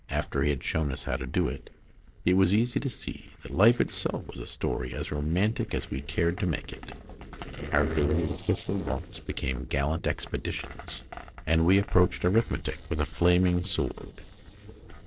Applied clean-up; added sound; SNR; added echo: neural separator model SepFormer DNS4.